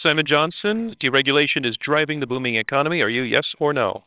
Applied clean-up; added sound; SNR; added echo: neural separator model SepFormer WHAMR!.